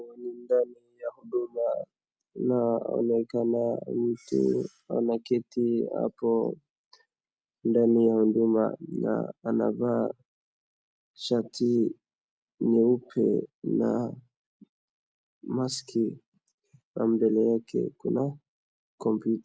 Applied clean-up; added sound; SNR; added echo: none; none; none; none.